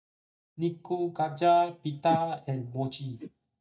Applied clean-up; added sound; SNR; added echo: neural mask model DeepFilterNet 3.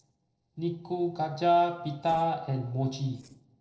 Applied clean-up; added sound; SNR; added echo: neural separator model SepFormer DNS4.